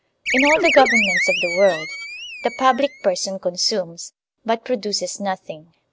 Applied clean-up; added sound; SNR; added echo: none; Animal; 1 dB; none.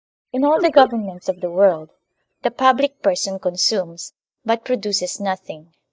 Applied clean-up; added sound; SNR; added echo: neural mask model DeepFilterNet 3.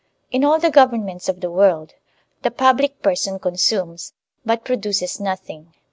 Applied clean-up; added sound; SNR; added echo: none; none; none; none.